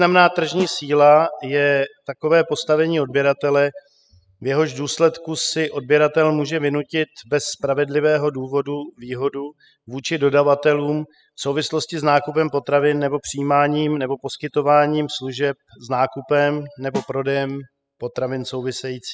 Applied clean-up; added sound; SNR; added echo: classical method spectral subtraction.